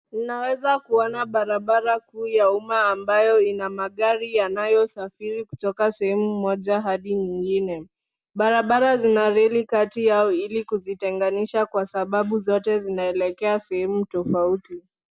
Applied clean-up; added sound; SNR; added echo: none; none; none; none.